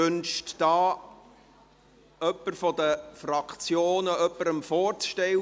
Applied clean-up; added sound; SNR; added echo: none; none; none; none.